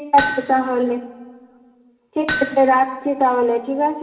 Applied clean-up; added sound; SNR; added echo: none; Hammer; 10 dB; reverberation time 2.5 s.